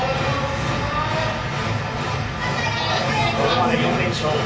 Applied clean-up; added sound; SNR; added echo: none; Explosion; 17 dB; reverberation time 0.3 s.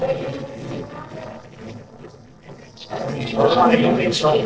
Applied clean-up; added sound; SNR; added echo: neural separator model SepFormer DNS4.